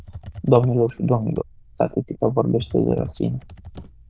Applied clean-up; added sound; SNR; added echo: neural diffusion model UNIVERSE++.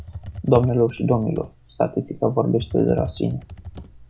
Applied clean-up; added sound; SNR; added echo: none; Computer keyboard; 14 dB; none.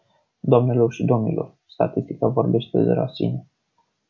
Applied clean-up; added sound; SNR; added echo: none; none; none; none.